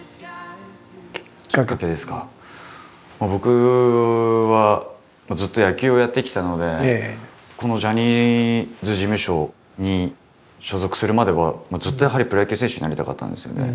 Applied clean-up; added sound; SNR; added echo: none; none; none; none.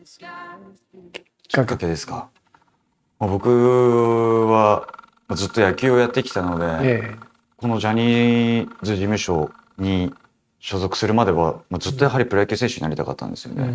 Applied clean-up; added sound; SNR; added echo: neural mask model RNNoise.